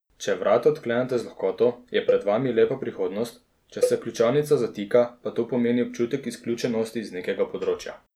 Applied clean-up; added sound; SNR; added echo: none; Cowbell; 7 dB; none.